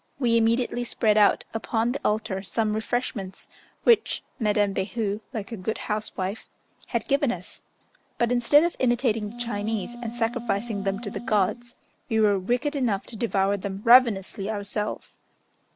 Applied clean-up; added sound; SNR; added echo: none; Wind instrument, woodwind instrument; 13 dB; none.